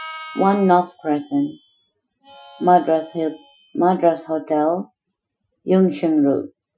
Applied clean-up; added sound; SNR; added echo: classical method Wiener filter.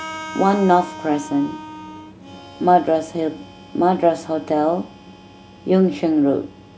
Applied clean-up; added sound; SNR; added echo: none; Harmonica; 17 dB; none.